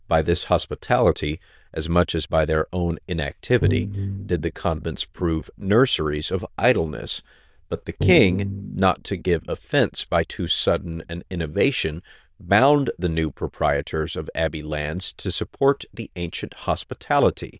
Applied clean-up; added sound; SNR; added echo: neural diffusion model UNIVERSE++.